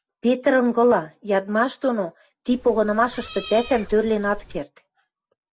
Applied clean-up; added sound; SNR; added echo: none; Meow; 15 dB; none.